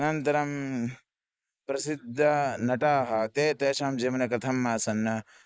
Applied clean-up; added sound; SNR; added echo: neural mask model Resemble Enhance denoiser.